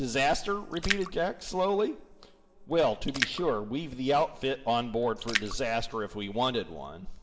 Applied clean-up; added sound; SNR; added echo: none; Splash, splatter; 10 dB; reverberation time 1.2 s.